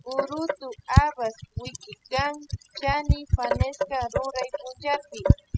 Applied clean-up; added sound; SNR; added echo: classical method spectral subtraction.